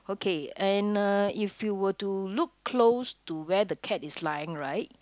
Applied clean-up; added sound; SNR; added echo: none; none; none; none.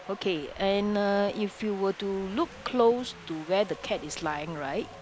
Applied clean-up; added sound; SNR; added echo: none; Wind; 17 dB; none.